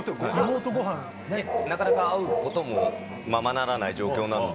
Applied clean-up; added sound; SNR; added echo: none; Bark / Chatter / Chirp, tweet / Livestock, farm animals, working animals; 3 dB; none.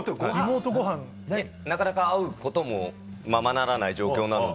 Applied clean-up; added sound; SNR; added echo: none; none; none; none.